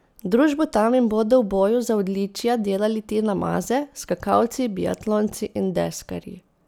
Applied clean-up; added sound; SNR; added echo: none; none; none; none.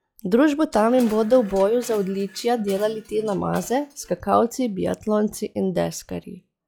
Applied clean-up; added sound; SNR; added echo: classical method log-MMSE.